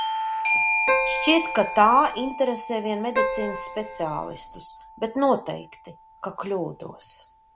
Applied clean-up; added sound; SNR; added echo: none; Bell / Doorbell + Keyboard (musical); 3 dB; none.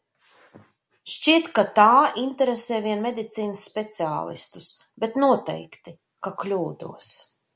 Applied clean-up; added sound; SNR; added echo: none; none; none; none.